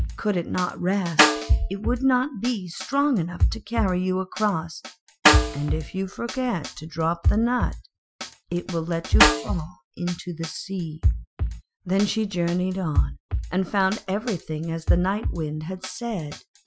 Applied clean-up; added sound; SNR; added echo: classical method Wiener filter.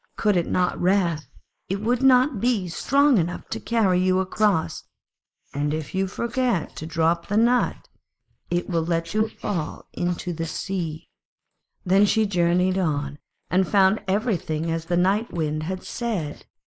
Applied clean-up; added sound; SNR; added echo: neural mask model Resemble Enhance denoiser.